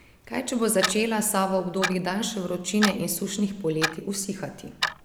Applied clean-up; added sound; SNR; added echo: none; Clock; 7 dB; none.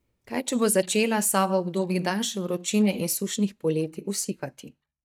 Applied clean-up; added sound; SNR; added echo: neural mask model DeepFilterNet 3.